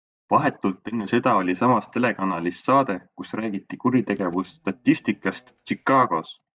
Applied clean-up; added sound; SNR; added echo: neural mask model DeepFilterNet 3.